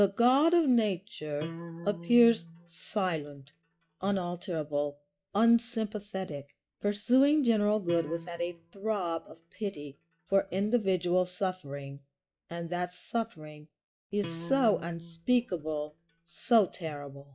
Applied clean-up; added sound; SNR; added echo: classical method log-MMSE.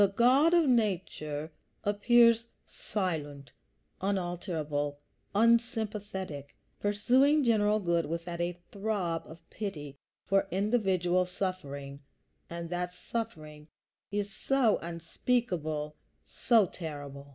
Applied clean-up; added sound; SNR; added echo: none; none; none; none.